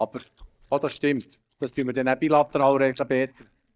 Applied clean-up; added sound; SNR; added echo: neural mask model DeepFilterNet 3.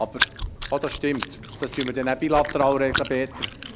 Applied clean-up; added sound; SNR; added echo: none; Chewing, mastication; 6 dB; none.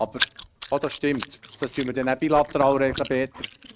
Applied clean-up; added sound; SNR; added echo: neural mask model RNNoise.